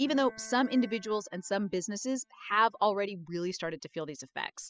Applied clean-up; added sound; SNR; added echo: classical method spectral subtraction.